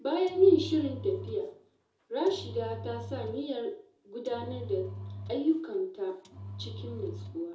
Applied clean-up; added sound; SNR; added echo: none; Engine; 12 dB; reverberation time 0.5 s.